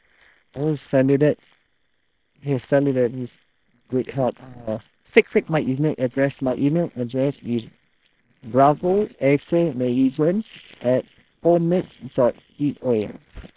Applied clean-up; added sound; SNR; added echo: neural separator model SepFormer WHAM!.